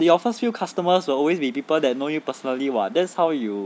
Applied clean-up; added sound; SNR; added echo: none; none; none; none.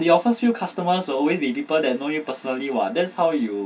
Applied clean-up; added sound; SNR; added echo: none; none; none; reverberation time 0.1 s.